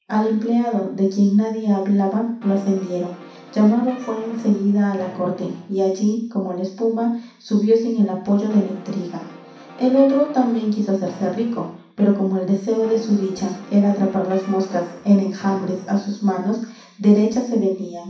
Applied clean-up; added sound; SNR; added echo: none; Brass instrument; 20 dB; reverberation time 0.6 s.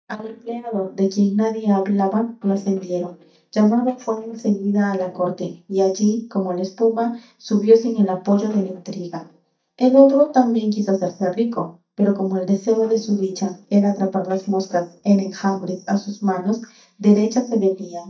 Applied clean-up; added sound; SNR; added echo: neural mask model DeepFilterNet 3.